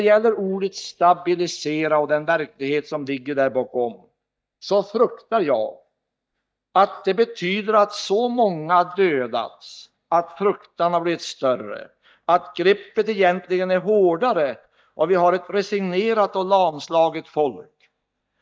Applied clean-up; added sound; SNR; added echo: neural mask model DeepFilterNet 3.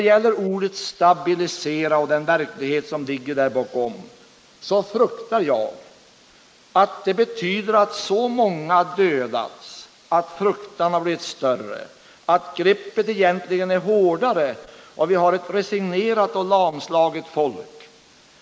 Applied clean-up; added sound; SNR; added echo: neural mask model Resemble Enhance denoiser.